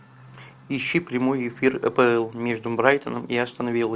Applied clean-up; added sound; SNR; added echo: none; none; none; none.